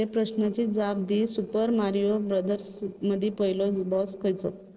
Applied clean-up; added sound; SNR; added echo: neural separator model SepFormer DNS4.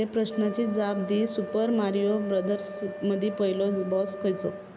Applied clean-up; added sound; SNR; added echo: none; Wind instrument, woodwind instrument; 12 dB; none.